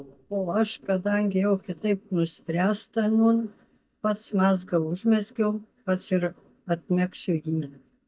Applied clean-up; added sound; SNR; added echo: neural mask model DeepFilterNet 3.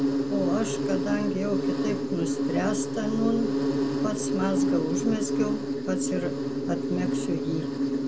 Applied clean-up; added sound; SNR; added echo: none; Insect; -4 dB; none.